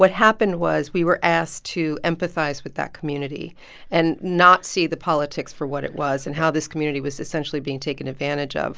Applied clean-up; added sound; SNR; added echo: none; none; none; none.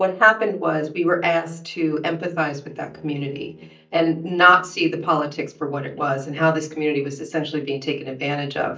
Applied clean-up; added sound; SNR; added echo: neural mask model DeepFilterNet 3.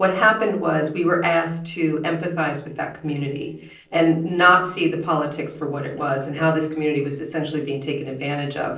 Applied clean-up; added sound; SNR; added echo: neural separator model SepFormer DNS4.